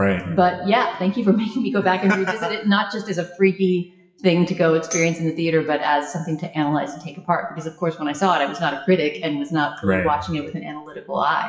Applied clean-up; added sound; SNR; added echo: classical method WPE with log-MMSE.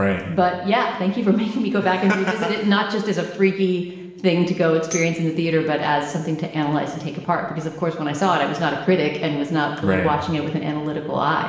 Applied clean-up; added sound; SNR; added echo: none; Tambourine; 17 dB; reverberation time 0.9 s.